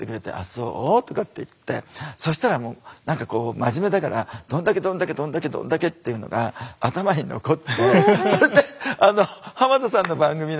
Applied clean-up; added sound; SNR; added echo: none; none; none; none.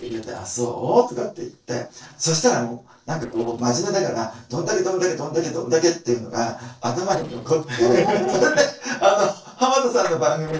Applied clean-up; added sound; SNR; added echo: neural separator model SepFormer DNS4.